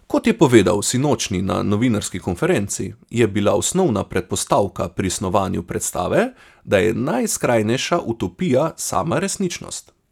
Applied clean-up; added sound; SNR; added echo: none; none; none; none.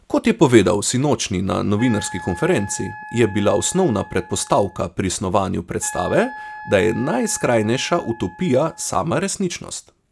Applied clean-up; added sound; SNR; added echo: none; Wind instrument, woodwind instrument; 16 dB; none.